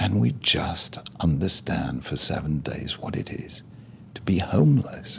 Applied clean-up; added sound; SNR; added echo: none; none; none; none.